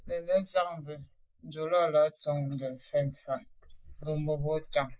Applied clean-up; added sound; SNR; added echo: neural mask model Resemble Enhance denoiser.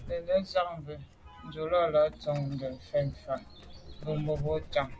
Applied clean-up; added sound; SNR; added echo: none; Dog; 17 dB; none.